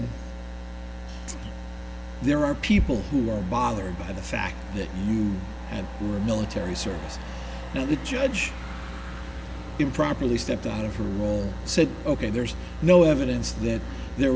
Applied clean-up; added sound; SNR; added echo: none; Motor vehicle (road); 16 dB; none.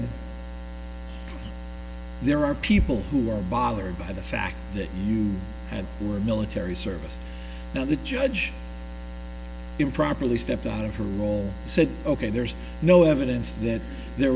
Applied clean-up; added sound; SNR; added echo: none; none; none; none.